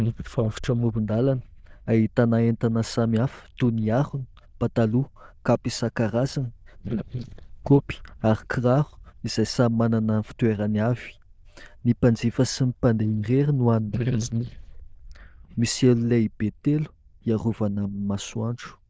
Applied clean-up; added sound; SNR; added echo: neural diffusion model UNIVERSE++.